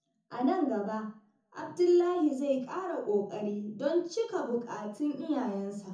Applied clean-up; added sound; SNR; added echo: none; none; none; reverberation time 0.5 s.